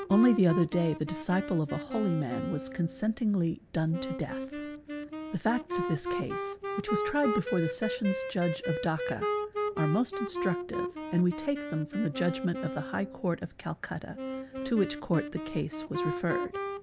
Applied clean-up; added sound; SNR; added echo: none; Wind instrument, woodwind instrument; 5 dB; none.